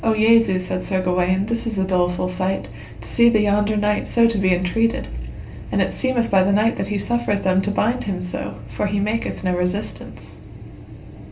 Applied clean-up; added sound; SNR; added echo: none; none; none; reverberation time 0.3 s.